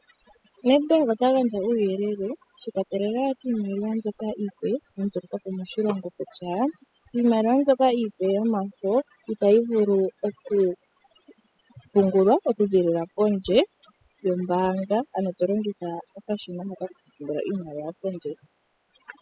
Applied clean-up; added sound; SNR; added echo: classical method spectral subtraction.